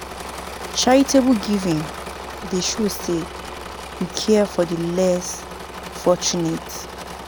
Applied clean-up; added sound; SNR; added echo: none; Engine / Mechanisms; 11 dB; none.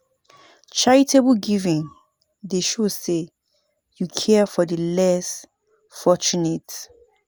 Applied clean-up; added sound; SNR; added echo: none; none; none; none.